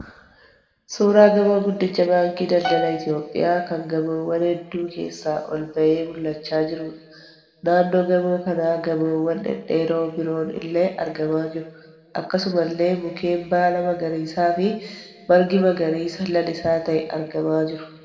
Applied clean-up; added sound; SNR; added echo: none; Piano; 8 dB; reverberation time 1.4 s.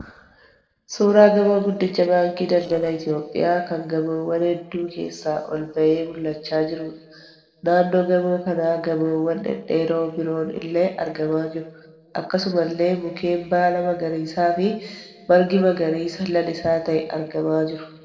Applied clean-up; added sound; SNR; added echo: neural separator model SepFormer DNS4.